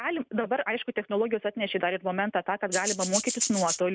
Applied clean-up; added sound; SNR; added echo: none; Rattle (instrument); 2 dB; none.